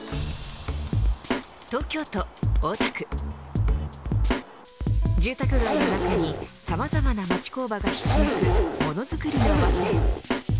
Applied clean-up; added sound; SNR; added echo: none; Zipper (clothing) + Drum kit; -4 dB; none.